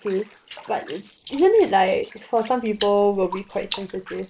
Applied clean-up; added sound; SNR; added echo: neural mask model Resemble Enhance denoiser.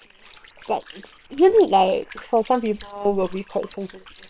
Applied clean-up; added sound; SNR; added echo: neural separator model SepFormer WHAM!.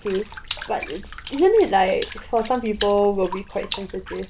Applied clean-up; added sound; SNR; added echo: none; Water / Splash, splatter; 13 dB; none.